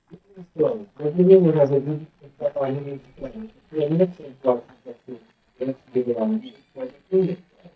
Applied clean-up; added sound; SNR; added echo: neural mask model DeepFilterNet 3.